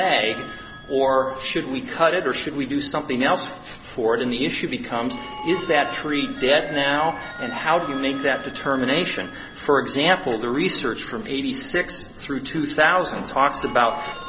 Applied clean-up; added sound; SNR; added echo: none; Telephone; 15 dB; none.